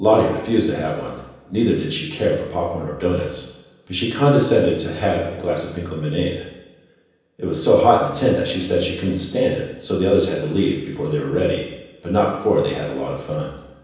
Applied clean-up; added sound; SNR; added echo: none; none; none; reverberation time 0.9 s.